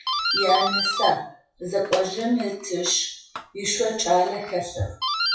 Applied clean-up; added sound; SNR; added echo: classical method WPE with log-MMSE.